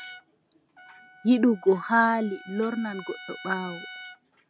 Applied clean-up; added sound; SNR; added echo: none; Trumpet; 18 dB; none.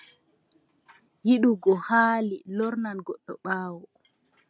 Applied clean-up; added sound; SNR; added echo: none; none; none; none.